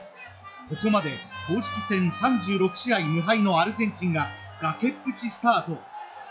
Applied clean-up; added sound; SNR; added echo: classical method log-MMSE.